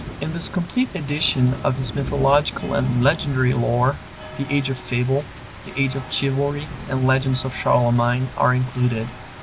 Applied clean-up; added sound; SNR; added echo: none; Rain; 12 dB; none.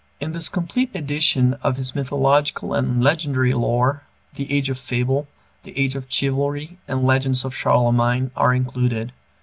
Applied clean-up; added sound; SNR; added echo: none; none; none; none.